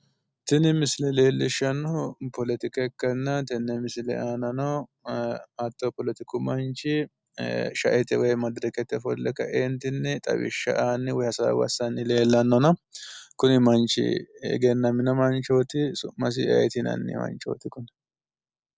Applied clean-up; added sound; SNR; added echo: none; none; none; none.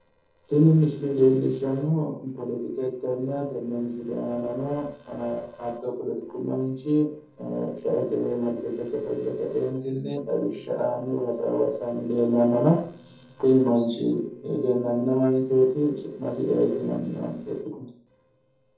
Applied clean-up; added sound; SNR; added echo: neural separator model SepFormer DNS4.